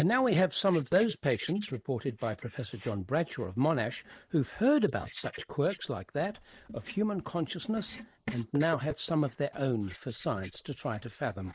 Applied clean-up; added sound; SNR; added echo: neural mask model Resemble Enhance denoiser.